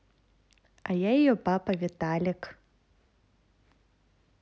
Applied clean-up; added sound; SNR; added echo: none; none; none; none.